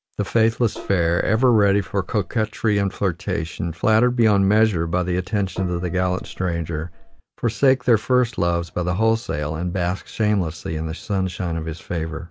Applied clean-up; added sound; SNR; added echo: none; Gong; 16 dB; none.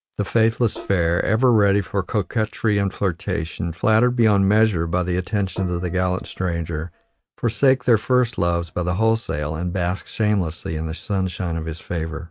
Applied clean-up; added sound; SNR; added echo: neural mask model RNNoise.